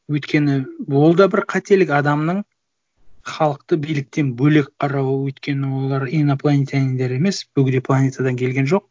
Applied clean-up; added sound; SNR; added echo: none; none; none; none.